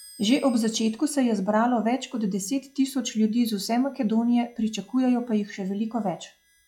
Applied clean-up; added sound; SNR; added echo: classical method log-MMSE.